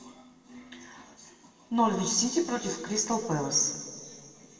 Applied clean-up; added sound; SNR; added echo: none; none; none; reverberation time 1.8 s.